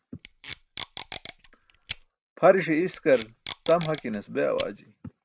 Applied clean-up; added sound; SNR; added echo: none; Packing tape, duct tape; 15 dB; none.